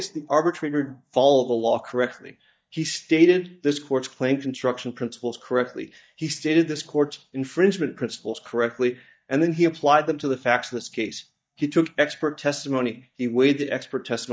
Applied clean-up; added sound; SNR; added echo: neural mask model DeepFilterNet 3.